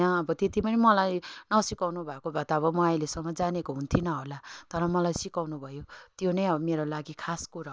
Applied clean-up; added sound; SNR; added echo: none; none; none; none.